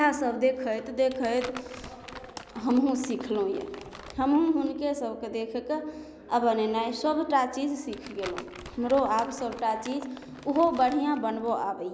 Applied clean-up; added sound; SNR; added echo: none; Crumpling, crinkling; 18 dB; none.